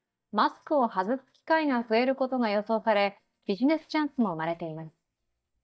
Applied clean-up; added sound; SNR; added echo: neural mask model DeepFilterNet 3.